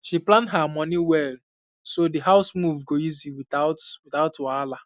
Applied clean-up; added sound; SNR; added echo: none; none; none; none.